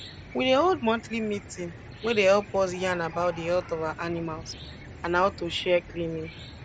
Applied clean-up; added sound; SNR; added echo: none; Cricket / Chicken, rooster; 15 dB; none.